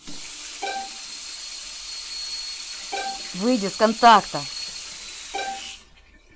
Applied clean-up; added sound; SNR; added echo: none; Sink (filling or washing) / Water tap, faucet + Bowed string instrument; 8 dB; none.